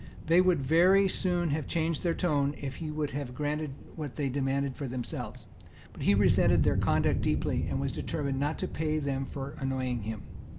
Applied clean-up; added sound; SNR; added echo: none; Thunder; 4 dB; none.